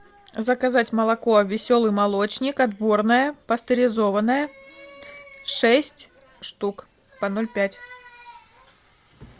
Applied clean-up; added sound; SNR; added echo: none; none; none; none.